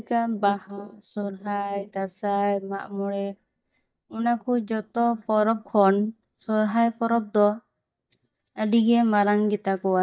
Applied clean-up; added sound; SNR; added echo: neural mask model DeepFilterNet 3.